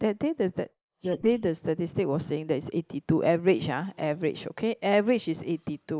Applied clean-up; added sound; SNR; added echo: neural mask model Resemble Enhance denoiser.